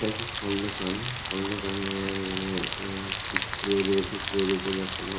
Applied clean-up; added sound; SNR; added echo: none; Rain; -1 dB; reverberation time 0.4 s.